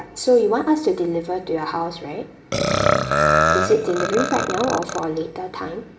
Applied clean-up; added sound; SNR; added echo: none; Burping, eructation; -2 dB; reverberation time 1.2 s.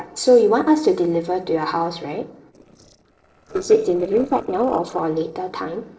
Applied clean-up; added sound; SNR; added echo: neural separator model SepFormer DNS4.